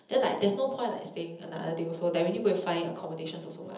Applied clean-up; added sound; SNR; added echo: none; none; none; reverberation time 0.7 s.